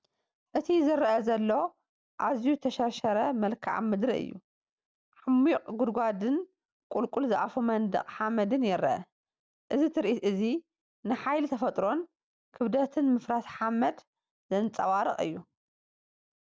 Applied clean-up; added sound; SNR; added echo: none; none; none; none.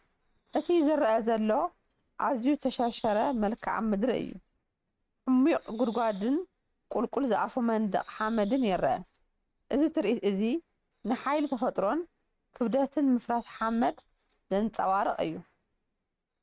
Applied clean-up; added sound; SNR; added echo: neural mask model RNNoise.